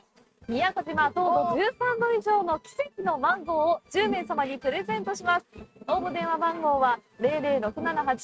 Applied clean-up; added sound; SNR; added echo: neural mask model RNNoise.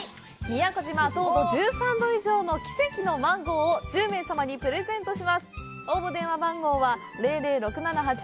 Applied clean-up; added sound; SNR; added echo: none; none; none; none.